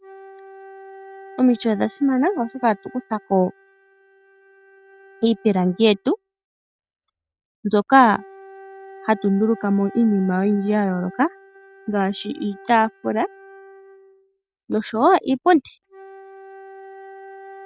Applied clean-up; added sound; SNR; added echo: neural mask model RNNoise.